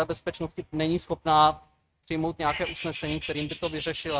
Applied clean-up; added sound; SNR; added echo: neural mask model RNNoise.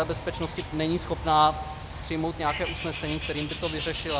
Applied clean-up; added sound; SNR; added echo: none; Bird; 7 dB; none.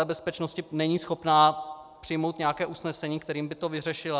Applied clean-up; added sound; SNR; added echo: none; none; none; none.